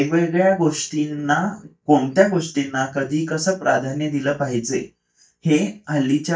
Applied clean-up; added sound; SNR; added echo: neural mask model DeepFilterNet 3.